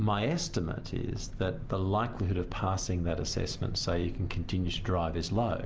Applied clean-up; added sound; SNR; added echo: none; none; none; none.